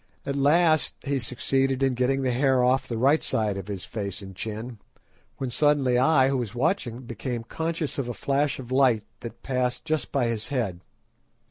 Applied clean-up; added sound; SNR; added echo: none; none; none; none.